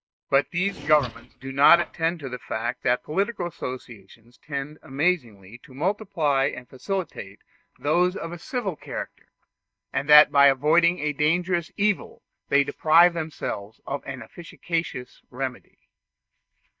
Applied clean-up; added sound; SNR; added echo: neural mask model DeepFilterNet 3.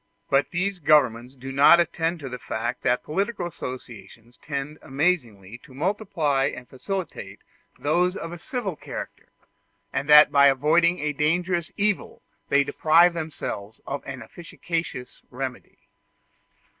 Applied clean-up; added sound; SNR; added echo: none; none; none; none.